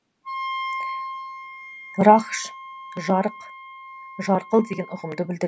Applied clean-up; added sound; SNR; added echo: none; Wind instrument, woodwind instrument; 11 dB; none.